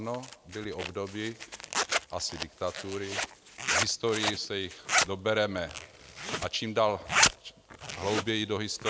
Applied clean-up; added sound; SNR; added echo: none; Zipper (clothing); 0 dB; none.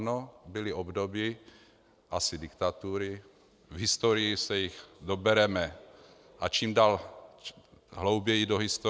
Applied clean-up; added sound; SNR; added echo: none; none; none; none.